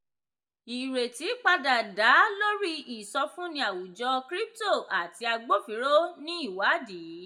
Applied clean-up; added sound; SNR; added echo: none; none; none; reverberation time 0.4 s.